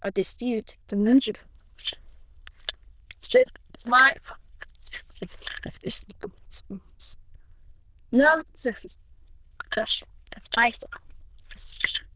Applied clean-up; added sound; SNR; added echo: neural diffusion model UNIVERSE++.